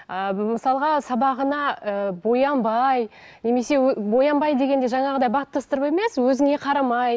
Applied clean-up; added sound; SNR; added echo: none; none; none; none.